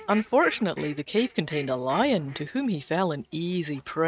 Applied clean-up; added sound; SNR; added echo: neural mask model RNNoise.